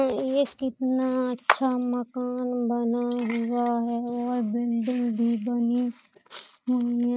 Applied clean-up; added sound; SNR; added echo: neural mask model RNNoise.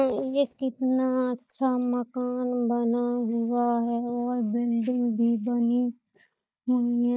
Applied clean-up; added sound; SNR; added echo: neural mask model DeepFilterNet 3.